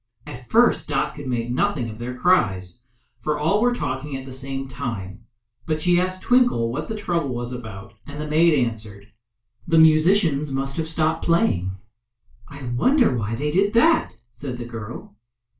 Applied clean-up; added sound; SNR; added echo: none; none; none; reverberation time 0.2 s.